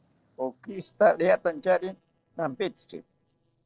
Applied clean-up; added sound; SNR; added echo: neural separator model SepFormer DNS4.